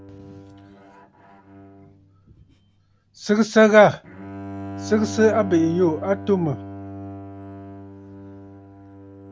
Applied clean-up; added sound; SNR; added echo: none; Bowed string instrument; 14 dB; none.